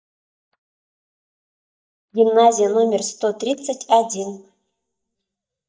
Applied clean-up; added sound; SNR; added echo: neural mask model DeepFilterNet 3.